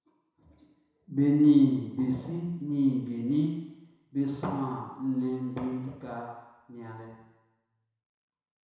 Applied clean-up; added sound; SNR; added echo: none; none; none; reverberation time 1.0 s.